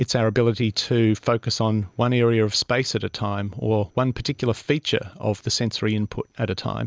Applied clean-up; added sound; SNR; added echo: none; none; none; none.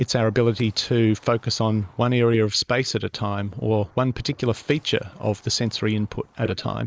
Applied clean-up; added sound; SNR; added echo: neural mask model Resemble Enhance denoiser.